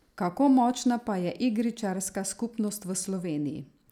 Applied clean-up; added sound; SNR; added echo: none; none; none; none.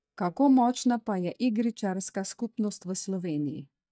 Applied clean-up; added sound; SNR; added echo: neural mask model DeepFilterNet 3.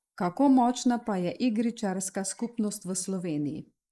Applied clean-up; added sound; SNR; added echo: neural mask model Resemble Enhance denoiser.